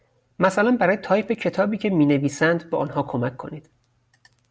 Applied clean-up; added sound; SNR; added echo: none; none; none; none.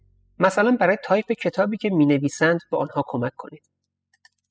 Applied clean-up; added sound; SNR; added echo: classical method spectral subtraction.